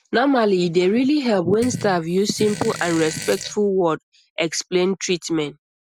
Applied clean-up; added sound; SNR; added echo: none; Fart; 13 dB; none.